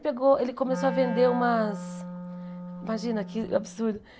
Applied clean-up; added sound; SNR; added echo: none; Wind instrument, woodwind instrument; 9 dB; none.